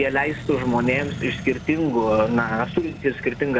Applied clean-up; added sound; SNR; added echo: none; Accelerating, revving, vroom; 11 dB; none.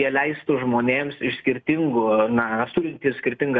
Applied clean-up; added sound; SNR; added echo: none; none; none; none.